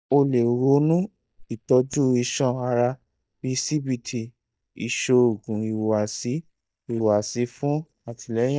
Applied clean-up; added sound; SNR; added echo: neural mask model DeepFilterNet 3.